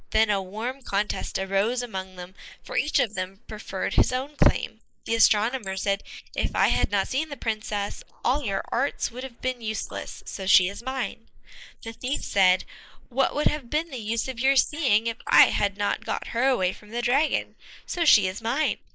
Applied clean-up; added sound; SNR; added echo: neural mask model Resemble Enhance denoiser.